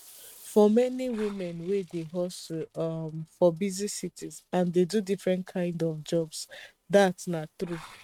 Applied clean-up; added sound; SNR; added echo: neural mask model RNNoise.